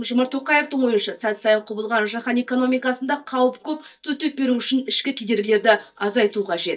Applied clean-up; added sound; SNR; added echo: neural mask model DeepFilterNet 3.